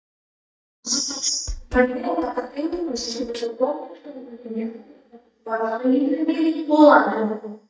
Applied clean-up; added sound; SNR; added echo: neural mask model DeepFilterNet 3.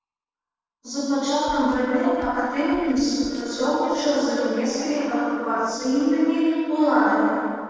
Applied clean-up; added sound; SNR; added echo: neural separator model SepFormer DNS4.